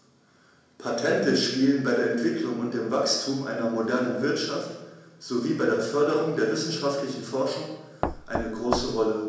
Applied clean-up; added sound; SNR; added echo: none; Knock; 5 dB; reverberation time 1.0 s.